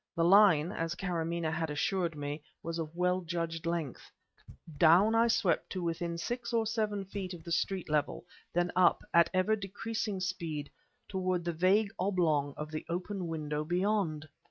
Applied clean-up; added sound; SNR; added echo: neural mask model RNNoise.